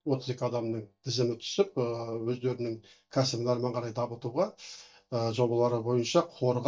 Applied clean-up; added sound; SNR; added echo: neural mask model DeepFilterNet 3.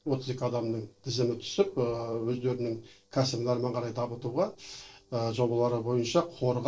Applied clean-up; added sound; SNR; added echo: neural separator model SepFormer DNS4.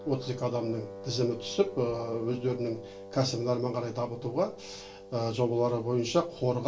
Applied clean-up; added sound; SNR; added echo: none; Wind instrument, woodwind instrument; 15 dB; reverberation time 0.3 s.